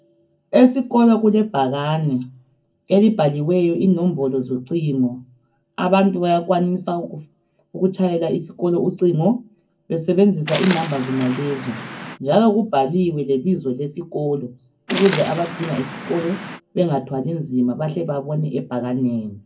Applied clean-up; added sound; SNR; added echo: none; Waves, surf; 11 dB; reverberation time 0.3 s.